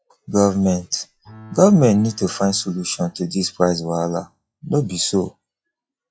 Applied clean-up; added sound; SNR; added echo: classical method log-MMSE.